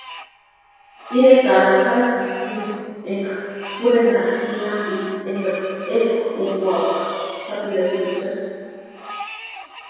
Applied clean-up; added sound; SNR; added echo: none; Screech; 15 dB; reverberation time 2.2 s.